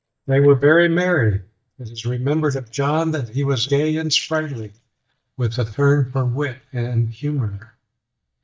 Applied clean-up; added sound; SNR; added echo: neural mask model DeepFilterNet 3.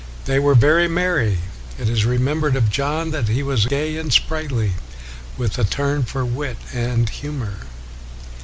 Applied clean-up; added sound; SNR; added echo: none; none; none; none.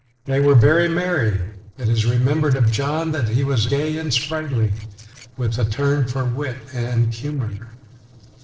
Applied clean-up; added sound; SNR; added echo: neural separator model SepFormer DNS4.